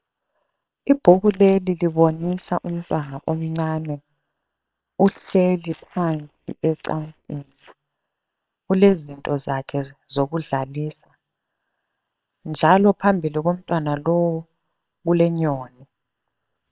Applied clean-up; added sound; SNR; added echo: neural separator model SepFormer WHAM!.